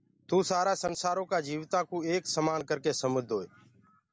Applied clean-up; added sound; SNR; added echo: none; none; none; none.